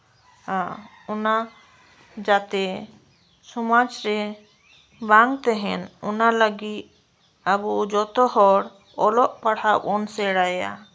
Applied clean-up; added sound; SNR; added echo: none; none; none; none.